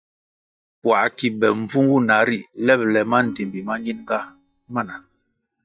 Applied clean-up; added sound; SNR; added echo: neural mask model DeepFilterNet 3.